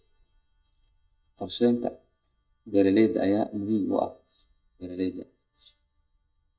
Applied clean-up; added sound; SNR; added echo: neural mask model DeepFilterNet 3.